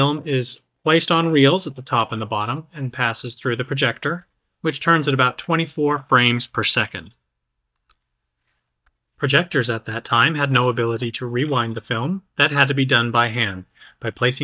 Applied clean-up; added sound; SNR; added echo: neural mask model DeepFilterNet 3.